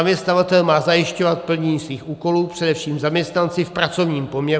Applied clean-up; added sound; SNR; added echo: none; none; none; none.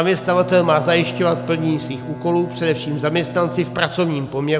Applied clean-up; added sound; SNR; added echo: none; Bowed string instrument; 12 dB; none.